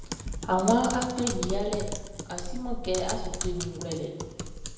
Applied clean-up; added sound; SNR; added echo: none; Typing; 4 dB; reverberation time 0.9 s.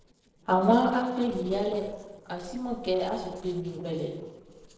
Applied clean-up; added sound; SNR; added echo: neural separator model SepFormer DNS4.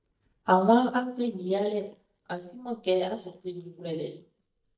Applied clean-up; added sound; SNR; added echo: neural mask model DeepFilterNet 3.